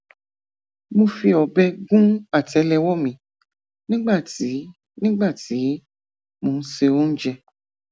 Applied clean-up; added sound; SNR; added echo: none; none; none; none.